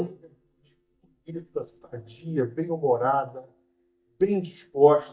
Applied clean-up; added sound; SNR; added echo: neural mask model DeepFilterNet 3.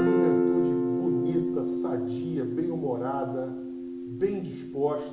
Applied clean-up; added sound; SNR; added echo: none; Guitar; -4 dB; reverberation time 0.9 s.